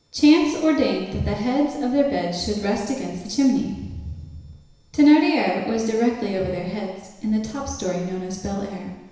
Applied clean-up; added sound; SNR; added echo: none; none; none; reverberation time 1.0 s.